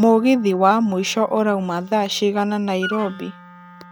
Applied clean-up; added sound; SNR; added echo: none; Wind instrument, woodwind instrument; 19 dB; none.